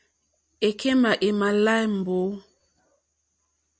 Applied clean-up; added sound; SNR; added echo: none; none; none; none.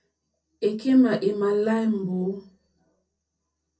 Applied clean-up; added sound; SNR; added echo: none; none; none; reverberation time 0.3 s.